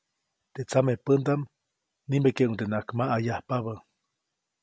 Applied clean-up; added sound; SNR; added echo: none; none; none; none.